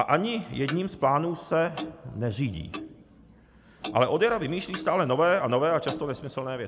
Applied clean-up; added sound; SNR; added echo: none; Clock; 16 dB; none.